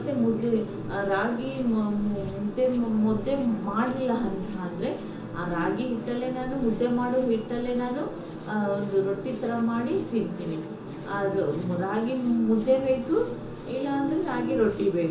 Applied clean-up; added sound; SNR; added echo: none; Hands; 19 dB; reverberation time 0.7 s.